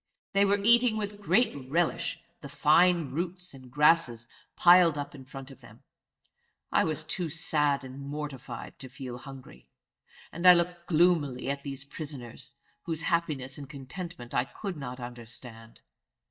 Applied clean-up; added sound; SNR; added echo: neural mask model DeepFilterNet 3.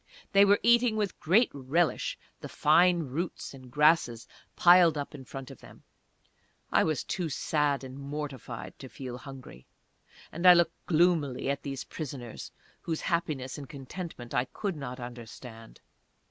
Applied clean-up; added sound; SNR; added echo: none; none; none; none.